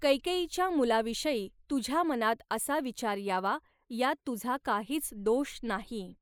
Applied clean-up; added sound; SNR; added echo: neural mask model Resemble Enhance denoiser.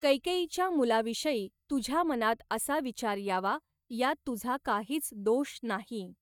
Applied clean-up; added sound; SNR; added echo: neural mask model DeepFilterNet 3.